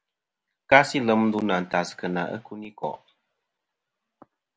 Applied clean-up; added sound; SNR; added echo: none; none; none; none.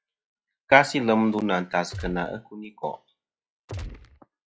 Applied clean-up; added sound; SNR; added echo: classical method log-MMSE.